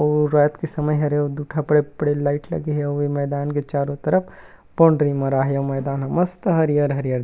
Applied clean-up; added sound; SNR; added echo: none; none; none; none.